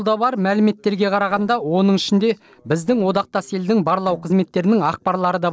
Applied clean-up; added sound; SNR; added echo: neural separator model SepFormer DNS4.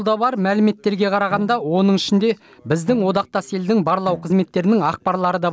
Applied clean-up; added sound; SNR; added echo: none; Bowed string instrument; 20 dB; none.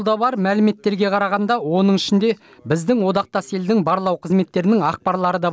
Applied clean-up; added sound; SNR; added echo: none; none; none; none.